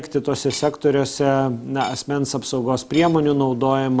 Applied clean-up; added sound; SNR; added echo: none; Cutlery, silverware / Dishes, pots, and pans; 19 dB; none.